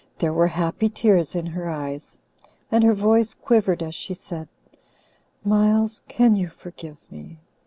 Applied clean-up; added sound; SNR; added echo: none; none; none; none.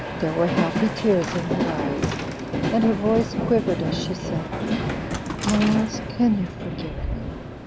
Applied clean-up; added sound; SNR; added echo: none; Train; 2 dB; none.